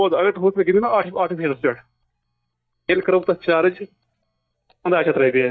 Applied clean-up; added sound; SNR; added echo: neural mask model DeepFilterNet 3.